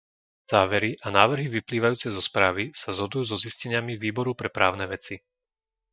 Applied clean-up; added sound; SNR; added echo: neural mask model DeepFilterNet 3.